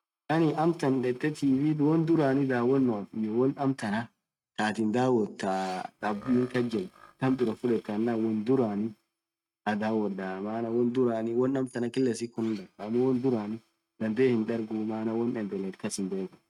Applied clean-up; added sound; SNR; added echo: neural mask model RNNoise.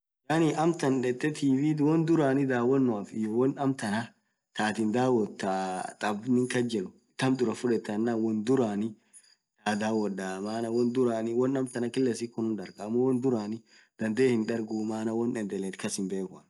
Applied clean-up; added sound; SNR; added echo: none; none; none; none.